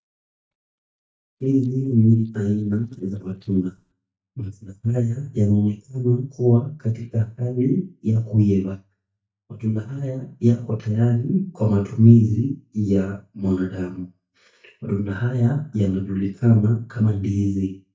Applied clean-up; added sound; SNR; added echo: neural mask model DeepFilterNet 3.